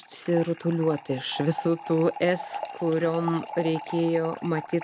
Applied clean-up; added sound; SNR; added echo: none; Fill (with liquid) / Trickle, dribble; 12 dB; none.